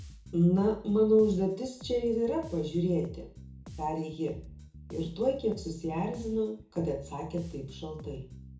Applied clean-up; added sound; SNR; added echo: none; Bass guitar; 16 dB; reverberation time 0.6 s.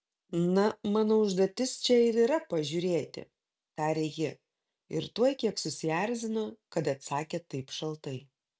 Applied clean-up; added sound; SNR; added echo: none; none; none; none.